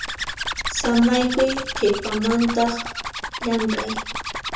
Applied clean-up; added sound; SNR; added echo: none; Zipper (clothing); 6 dB; reverberation time 0.6 s.